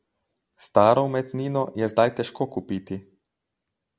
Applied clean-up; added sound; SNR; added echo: none; none; none; none.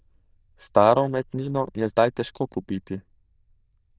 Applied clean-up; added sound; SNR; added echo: neural diffusion model UNIVERSE++.